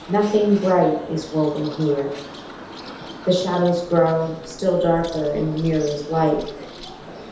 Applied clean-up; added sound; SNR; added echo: none; Bird; 16 dB; reverberation time 0.8 s.